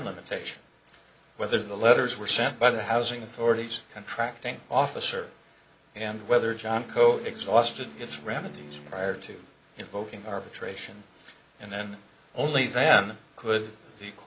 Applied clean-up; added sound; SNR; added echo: none; Wind instrument, woodwind instrument; 19 dB; none.